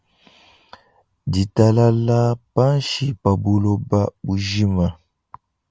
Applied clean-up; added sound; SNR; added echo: none; none; none; none.